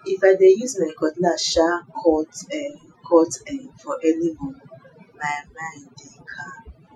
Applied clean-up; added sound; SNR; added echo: classical method Wiener filter.